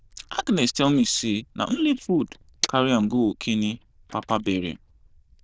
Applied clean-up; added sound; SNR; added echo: neural diffusion model UNIVERSE++.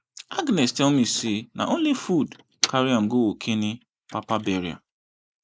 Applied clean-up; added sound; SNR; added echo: neural mask model Resemble Enhance denoiser.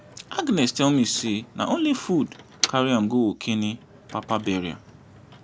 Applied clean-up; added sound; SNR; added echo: none; Motor vehicle (road); 14 dB; none.